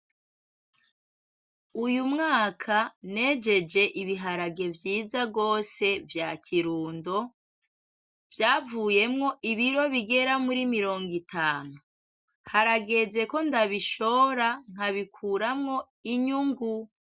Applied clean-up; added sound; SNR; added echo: none; none; none; none.